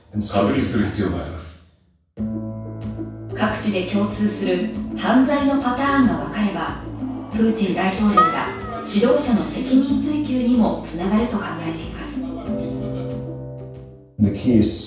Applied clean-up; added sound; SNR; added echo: none; Harp; 4 dB; reverberation time 0.7 s.